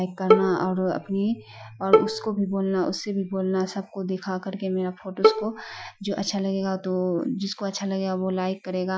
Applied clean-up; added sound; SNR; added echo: classical method Wiener filter.